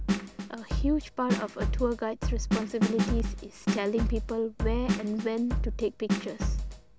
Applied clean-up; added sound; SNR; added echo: none; Drum kit; -2 dB; none.